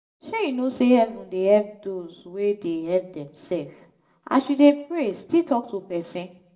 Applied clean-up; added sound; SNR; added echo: none; none; none; reverberation time 0.4 s.